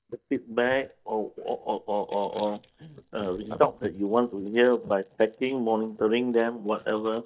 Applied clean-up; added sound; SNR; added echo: neural mask model DeepFilterNet 3.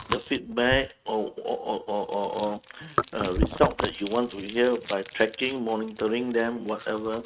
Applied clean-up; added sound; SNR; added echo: neural mask model RNNoise.